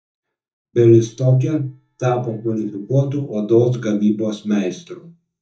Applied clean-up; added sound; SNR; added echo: neural mask model DeepFilterNet 3.